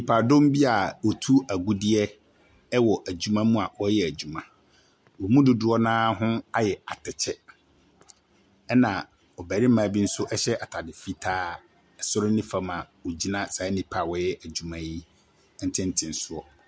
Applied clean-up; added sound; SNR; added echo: none; none; none; none.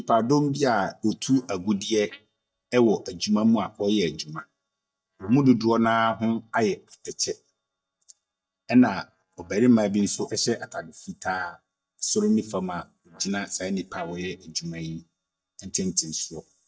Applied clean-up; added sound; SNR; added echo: neural mask model DeepFilterNet 3.